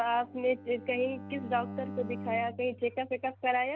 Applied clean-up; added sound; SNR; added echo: none; Bowed string instrument; 12 dB; none.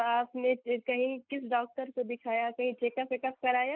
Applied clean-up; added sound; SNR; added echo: neural mask model Resemble Enhance denoiser.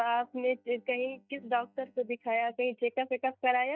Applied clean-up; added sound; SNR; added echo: neural mask model DeepFilterNet 3.